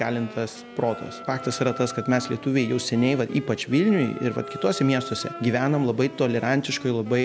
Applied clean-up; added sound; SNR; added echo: none; Wind instrument, woodwind instrument + Wind instrument, woodwind instrument; 14 dB; none.